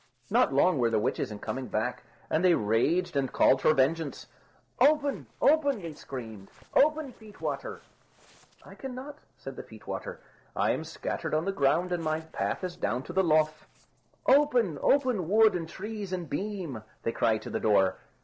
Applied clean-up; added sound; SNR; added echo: neural separator model SepFormer DNS4.